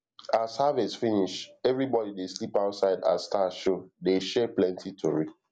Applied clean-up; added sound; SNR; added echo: none; none; none; none.